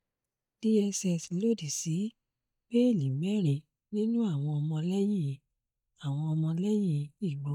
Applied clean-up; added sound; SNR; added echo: neural mask model DeepFilterNet 3.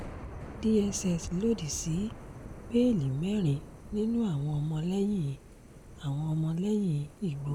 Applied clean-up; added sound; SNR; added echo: none; Thunder / Rain; 14 dB; none.